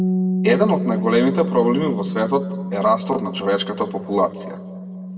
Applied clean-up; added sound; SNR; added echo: none; Bass guitar; 4 dB; reverberation time 1.4 s.